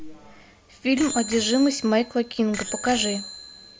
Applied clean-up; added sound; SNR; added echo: none; Bicycle bell; 11 dB; none.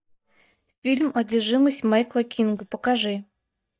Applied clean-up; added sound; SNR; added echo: neural mask model DeepFilterNet 3.